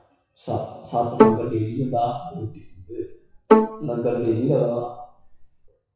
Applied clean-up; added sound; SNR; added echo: classical method WPE with log-MMSE.